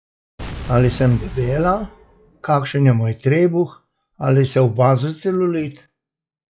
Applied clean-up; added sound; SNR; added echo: classical method log-MMSE.